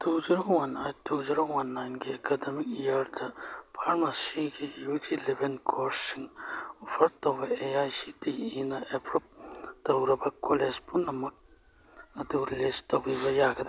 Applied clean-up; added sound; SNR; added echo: none; none; none; none.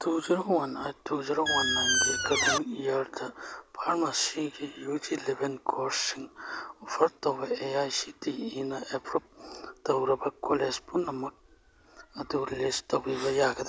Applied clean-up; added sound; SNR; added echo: none; Squeak; -5 dB; none.